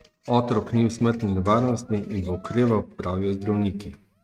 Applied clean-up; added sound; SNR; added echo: neural mask model RNNoise.